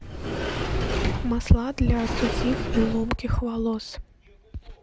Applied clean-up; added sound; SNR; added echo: none; Sliding door; 2 dB; none.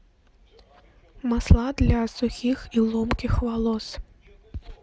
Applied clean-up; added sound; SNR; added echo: none; none; none; none.